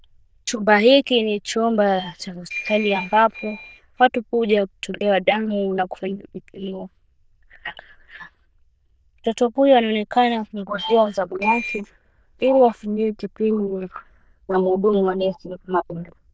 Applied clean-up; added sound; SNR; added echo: neural diffusion model UNIVERSE++.